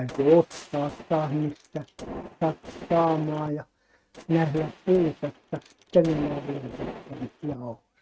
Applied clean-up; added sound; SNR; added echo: neural mask model RNNoise.